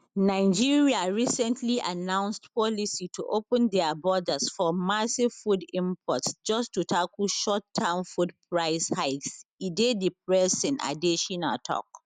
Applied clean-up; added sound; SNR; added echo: none; none; none; none.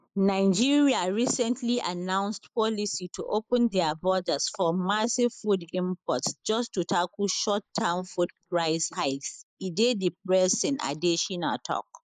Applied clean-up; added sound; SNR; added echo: neural mask model Resemble Enhance denoiser.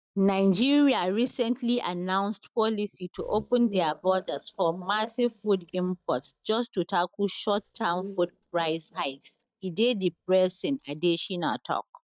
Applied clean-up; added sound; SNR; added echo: neural mask model DeepFilterNet 3.